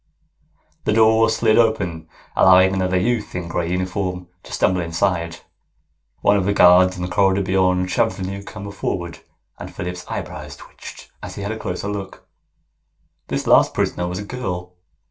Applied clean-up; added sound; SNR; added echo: none; none; none; reverberation time 0.2 s.